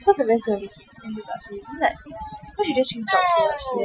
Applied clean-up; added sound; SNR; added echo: classical method Wiener filter.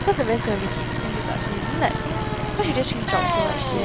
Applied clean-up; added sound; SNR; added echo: none; Engine / Aircraft + Bicycle; -1 dB; none.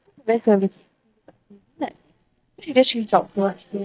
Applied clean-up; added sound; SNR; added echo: neural mask model DeepFilterNet 3.